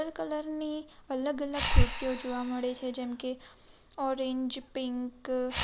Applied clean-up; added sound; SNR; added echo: none; Breathing; 0 dB; none.